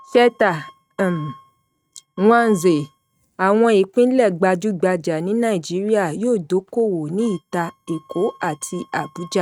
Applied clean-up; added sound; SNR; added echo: neural mask model RNNoise.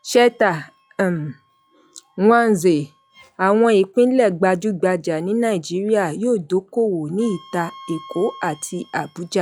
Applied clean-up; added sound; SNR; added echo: classical method log-MMSE.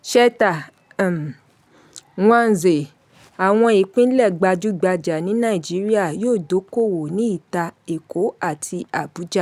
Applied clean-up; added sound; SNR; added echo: none; none; none; none.